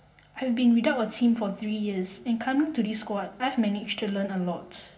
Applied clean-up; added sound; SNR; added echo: none; none; none; reverberation time 0.8 s.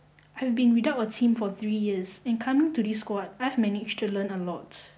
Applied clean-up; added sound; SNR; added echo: none; none; none; none.